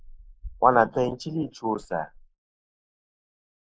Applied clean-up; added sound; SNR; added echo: neural mask model Resemble Enhance denoiser.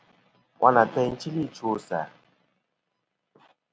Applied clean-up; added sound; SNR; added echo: none; none; none; none.